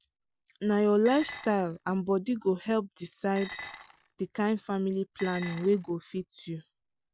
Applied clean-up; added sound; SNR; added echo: none; Dishes, pots, and pans; 13 dB; none.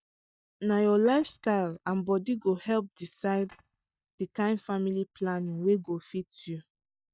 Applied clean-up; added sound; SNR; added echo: neural mask model DeepFilterNet 3.